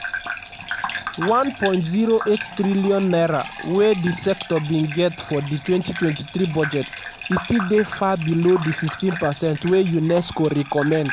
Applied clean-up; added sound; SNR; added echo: none; Bathtub (filling or washing) / Gurgling; 11 dB; none.